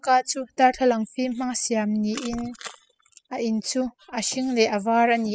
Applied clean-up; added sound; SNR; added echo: classical method spectral subtraction.